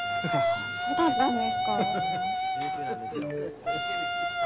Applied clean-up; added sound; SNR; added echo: none; Wind instrument, woodwind instrument; -4 dB; none.